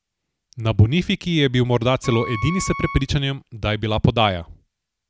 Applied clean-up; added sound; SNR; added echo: none; Wind instrument, woodwind instrument; 12 dB; none.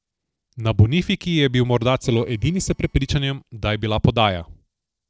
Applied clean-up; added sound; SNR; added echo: neural separator model SepFormer DNS4.